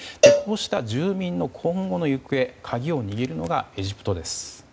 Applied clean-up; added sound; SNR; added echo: none; Cowbell; -3 dB; none.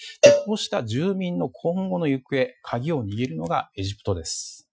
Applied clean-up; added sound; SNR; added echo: classical method Wiener filter.